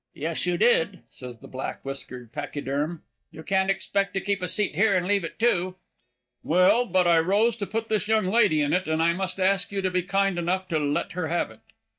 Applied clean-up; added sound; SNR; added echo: neural mask model DeepFilterNet 3.